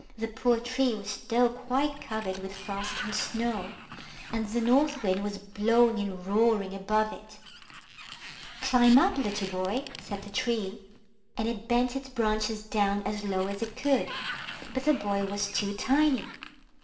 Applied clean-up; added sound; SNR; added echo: none; Sliding door; 16 dB; reverberation time 0.7 s.